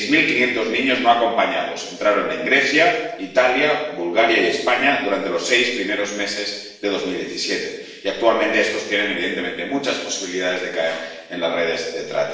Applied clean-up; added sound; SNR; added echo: none; none; none; reverberation time 0.9 s.